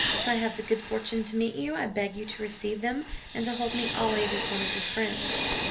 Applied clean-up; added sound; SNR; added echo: none; Hiss; 3 dB; reverberation time 0.3 s.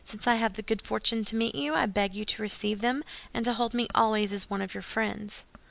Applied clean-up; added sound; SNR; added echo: none; none; none; none.